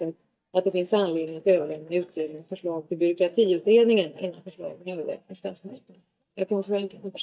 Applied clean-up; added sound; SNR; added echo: neural mask model DeepFilterNet 3.